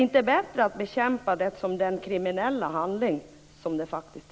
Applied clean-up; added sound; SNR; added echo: none; none; none; none.